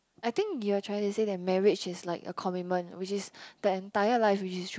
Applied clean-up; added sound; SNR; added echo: none; none; none; none.